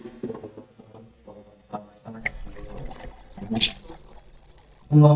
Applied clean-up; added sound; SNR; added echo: neural mask model DeepFilterNet 3.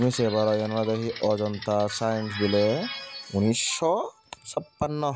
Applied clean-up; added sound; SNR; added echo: none; none; none; none.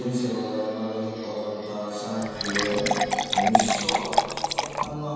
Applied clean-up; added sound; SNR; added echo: none; Fill (with liquid) / Water; -4 dB; reverberation time 2.1 s.